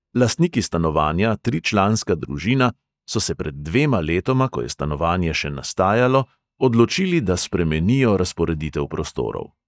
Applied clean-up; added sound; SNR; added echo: neural mask model DeepFilterNet 3.